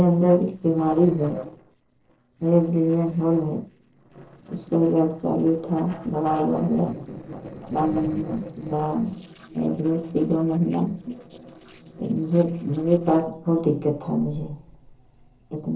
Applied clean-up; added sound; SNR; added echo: neural separator model SepFormer DNS4.